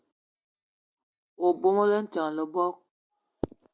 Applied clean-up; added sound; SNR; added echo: none; none; none; none.